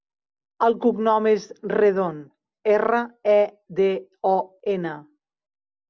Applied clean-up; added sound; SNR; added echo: none; none; none; none.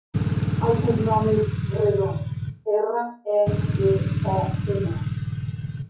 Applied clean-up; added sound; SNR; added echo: classical method WPE with log-MMSE.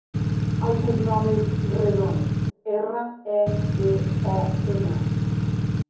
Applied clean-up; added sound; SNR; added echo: none; Engine / Truck / Car; -4 dB; reverberation time 0.6 s.